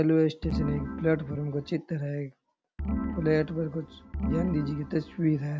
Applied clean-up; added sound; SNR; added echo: none; Organ; 5 dB; none.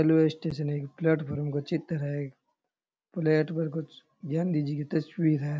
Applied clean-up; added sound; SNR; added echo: none; none; none; none.